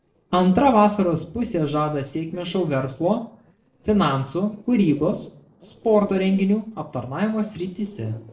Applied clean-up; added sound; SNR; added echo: neural separator model SepFormer DNS4.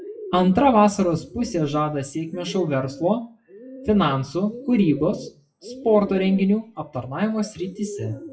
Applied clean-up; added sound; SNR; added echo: classical method WPE with log-MMSE.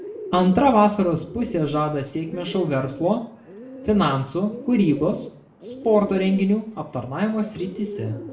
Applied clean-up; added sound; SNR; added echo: none; Bird; 14 dB; reverberation time 0.4 s.